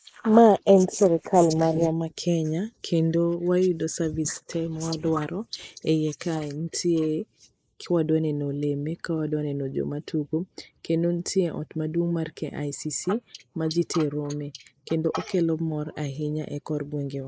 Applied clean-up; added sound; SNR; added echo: neural mask model Resemble Enhance denoiser.